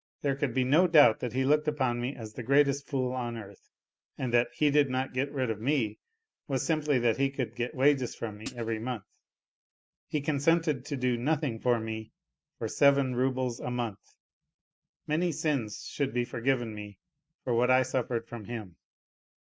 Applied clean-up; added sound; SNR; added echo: neural mask model RNNoise.